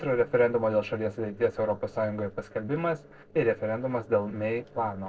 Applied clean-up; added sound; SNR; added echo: neural separator model SepFormer DNS4.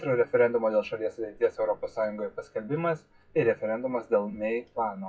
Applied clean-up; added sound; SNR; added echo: classical method WPE with log-MMSE.